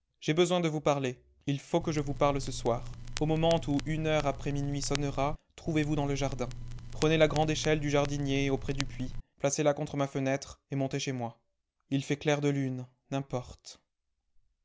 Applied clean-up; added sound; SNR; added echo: none; Crackle; 7 dB; none.